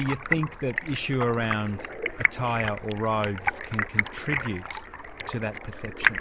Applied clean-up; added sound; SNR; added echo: none; Stream; 1 dB; none.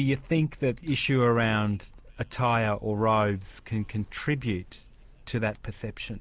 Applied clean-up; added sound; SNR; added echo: none; none; none; none.